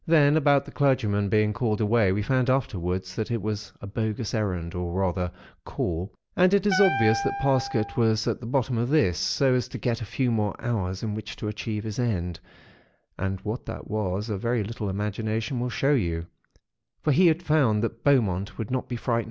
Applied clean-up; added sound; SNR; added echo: none; Wind instrument, woodwind instrument; 6 dB; none.